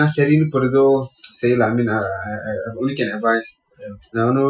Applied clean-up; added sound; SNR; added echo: classical method Wiener filter.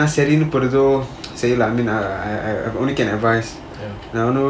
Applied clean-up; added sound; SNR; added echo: none; none; none; none.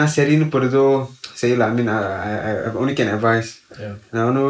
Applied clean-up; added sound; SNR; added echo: neural mask model Resemble Enhance denoiser.